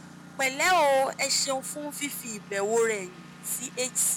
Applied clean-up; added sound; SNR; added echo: none; Engine; 19 dB; none.